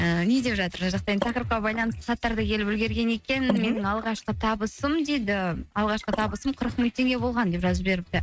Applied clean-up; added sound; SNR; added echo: neural mask model RNNoise.